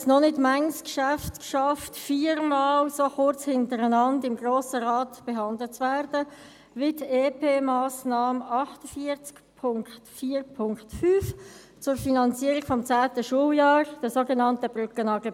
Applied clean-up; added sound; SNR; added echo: none; none; none; none.